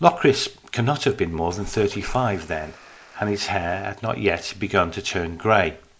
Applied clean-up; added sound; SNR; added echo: neural mask model Resemble Enhance denoiser.